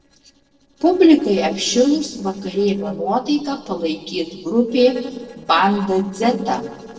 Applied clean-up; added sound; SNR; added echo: neural separator model SepFormer DNS4.